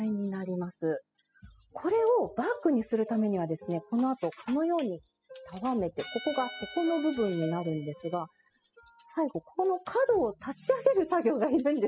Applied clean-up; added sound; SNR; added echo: classical method spectral subtraction.